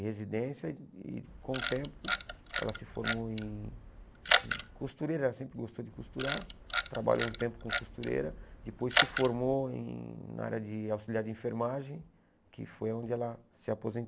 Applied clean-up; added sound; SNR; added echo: none; Camera; -4 dB; none.